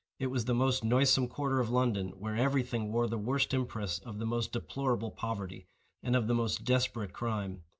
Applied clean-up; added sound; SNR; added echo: none; none; none; none.